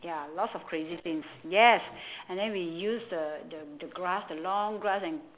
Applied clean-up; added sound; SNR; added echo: none; none; none; none.